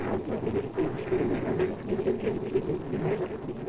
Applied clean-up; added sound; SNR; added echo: neural separator model SepFormer DNS4.